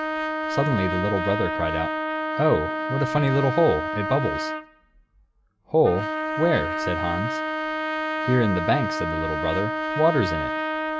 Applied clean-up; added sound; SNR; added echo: none; Trumpet; 2 dB; none.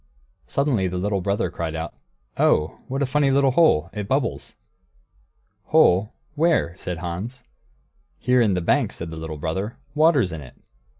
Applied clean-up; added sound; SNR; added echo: none; none; none; none.